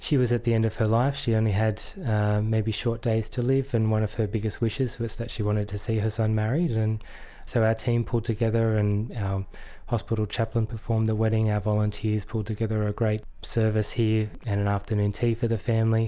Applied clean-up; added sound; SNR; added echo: none; none; none; none.